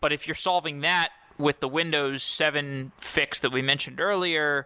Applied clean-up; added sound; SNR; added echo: none; none; none; none.